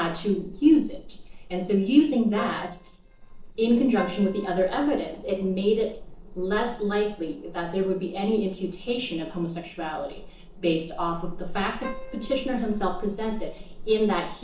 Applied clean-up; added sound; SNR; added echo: neural separator model SepFormer DNS4.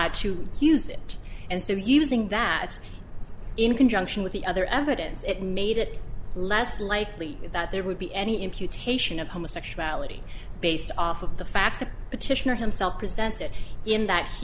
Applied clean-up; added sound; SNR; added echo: none; none; none; none.